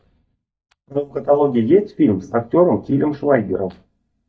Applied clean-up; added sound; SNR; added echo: neural mask model DeepFilterNet 3.